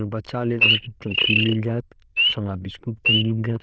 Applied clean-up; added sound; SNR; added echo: neural diffusion model UNIVERSE++.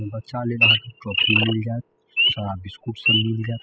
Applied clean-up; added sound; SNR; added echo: classical method spectral subtraction.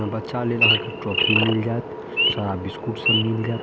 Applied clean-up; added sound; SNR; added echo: none; Idling / Wild animals; -1 dB; none.